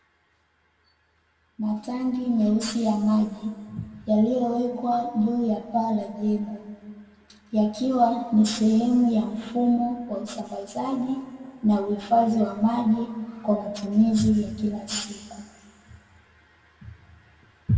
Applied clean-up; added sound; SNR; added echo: none; none; none; reverberation time 1.7 s.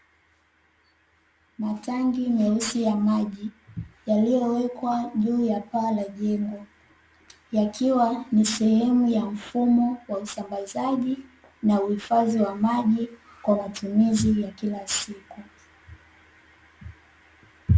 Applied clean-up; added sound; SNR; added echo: none; none; none; none.